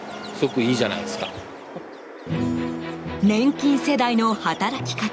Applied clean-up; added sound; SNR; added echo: none; Chirp, tweet; 15 dB; none.